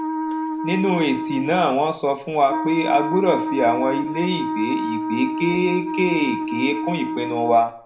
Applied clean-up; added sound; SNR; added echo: none; Wind instrument, woodwind instrument; 4 dB; reverberation time 0.4 s.